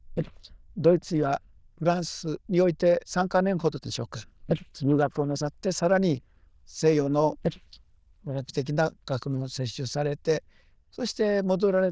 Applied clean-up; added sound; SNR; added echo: neural diffusion model UNIVERSE++.